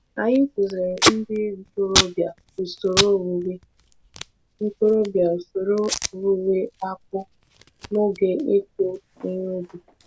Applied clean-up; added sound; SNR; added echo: none; Packing tape, duct tape; 5 dB; none.